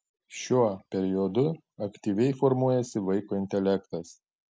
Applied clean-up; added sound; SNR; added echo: none; none; none; none.